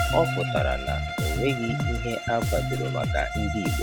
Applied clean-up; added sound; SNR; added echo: none; Bass guitar + Bowed string instrument; -1 dB; none.